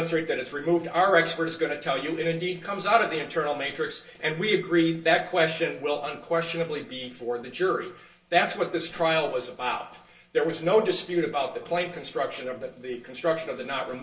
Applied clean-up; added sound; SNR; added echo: none; none; none; reverberation time 0.2 s.